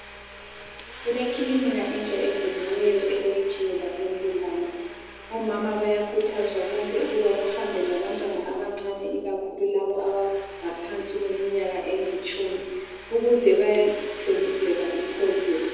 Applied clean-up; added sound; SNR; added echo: none; Domestic sounds, home sounds; 15 dB; reverberation time 1.1 s.